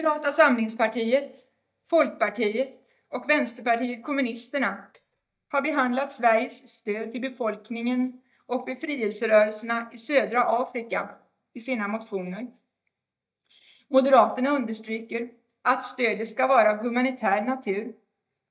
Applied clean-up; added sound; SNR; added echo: neural mask model DeepFilterNet 3.